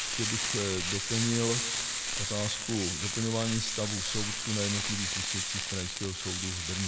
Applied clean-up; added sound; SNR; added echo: none; Frying (food); -1 dB; none.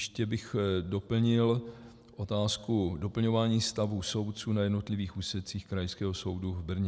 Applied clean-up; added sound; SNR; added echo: none; none; none; none.